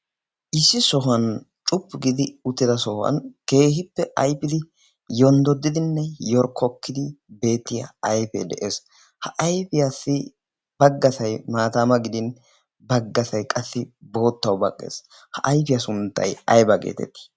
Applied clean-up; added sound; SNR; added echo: none; none; none; none.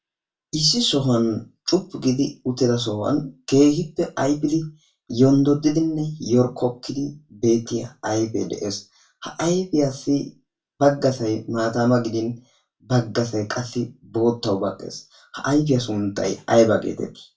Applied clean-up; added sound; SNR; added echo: none; none; none; reverberation time 0.2 s.